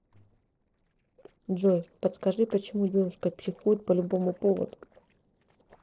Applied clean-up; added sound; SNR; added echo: neural separator model SepFormer DNS4.